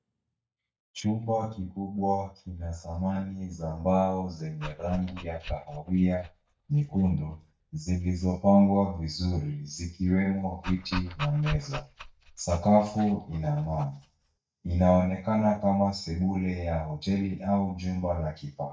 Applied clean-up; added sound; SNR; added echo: neural mask model DeepFilterNet 3.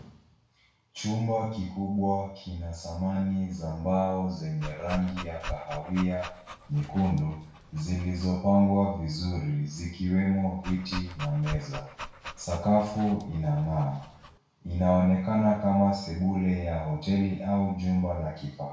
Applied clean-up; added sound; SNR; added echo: none; Dog; 13 dB; reverberation time 0.6 s.